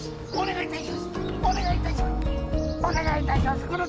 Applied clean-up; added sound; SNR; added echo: none; Chirp, tweet; 12 dB; none.